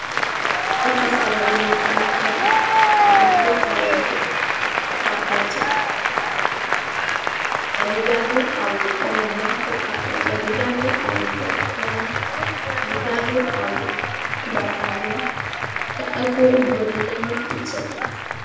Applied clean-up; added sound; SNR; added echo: none; Applause; -5 dB; reverberation time 0.7 s.